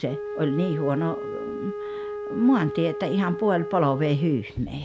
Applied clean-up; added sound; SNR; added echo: none; Wind instrument, woodwind instrument; 8 dB; none.